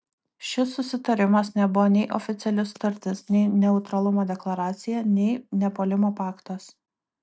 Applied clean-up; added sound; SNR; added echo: none; none; none; none.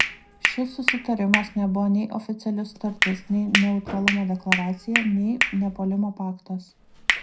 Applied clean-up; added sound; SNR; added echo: none; Hands; 2 dB; reverberation time 0.3 s.